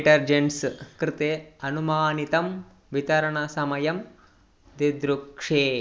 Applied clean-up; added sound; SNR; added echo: none; none; none; none.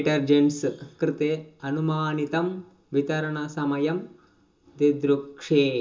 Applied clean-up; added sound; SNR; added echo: none; none; none; reverberation time 0.2 s.